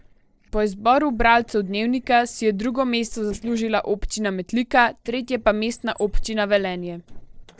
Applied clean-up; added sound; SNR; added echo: neural separator model SepFormer DNS4.